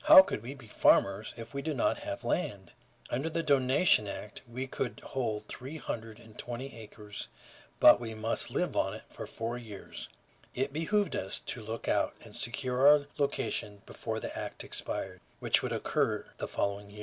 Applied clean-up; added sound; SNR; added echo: none; none; none; none.